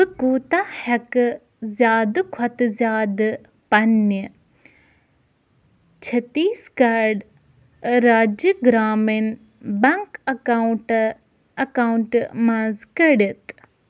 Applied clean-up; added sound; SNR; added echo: none; none; none; none.